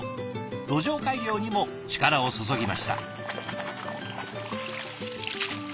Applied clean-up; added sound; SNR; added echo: none; none; none; none.